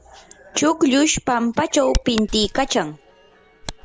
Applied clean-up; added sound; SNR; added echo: none; Bird vocalization, bird call, bird song; 12 dB; none.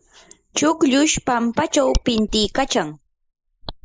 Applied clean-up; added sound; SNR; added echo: neural mask model Resemble Enhance denoiser.